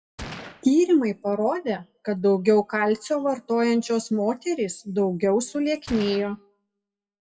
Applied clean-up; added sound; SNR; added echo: classical method WPE with log-MMSE.